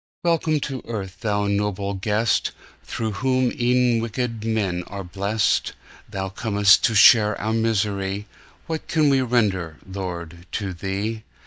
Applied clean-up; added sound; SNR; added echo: neural mask model DeepFilterNet 3.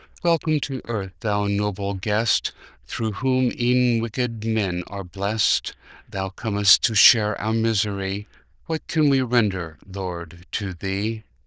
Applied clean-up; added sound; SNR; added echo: neural diffusion model UNIVERSE++.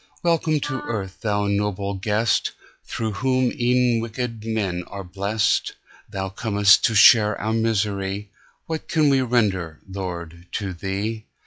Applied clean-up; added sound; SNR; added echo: classical method log-MMSE.